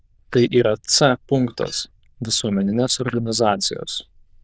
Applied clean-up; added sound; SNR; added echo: neural diffusion model UNIVERSE++.